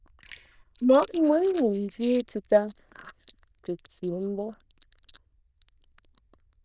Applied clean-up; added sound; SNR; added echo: neural diffusion model UNIVERSE++.